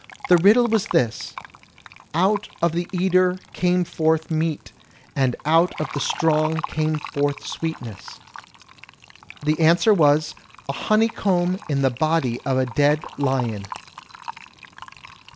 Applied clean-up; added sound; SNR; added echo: none; Fill (with liquid); 16 dB; none.